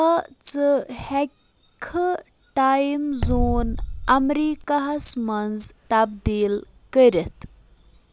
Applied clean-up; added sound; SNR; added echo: none; Bass drum; 3 dB; none.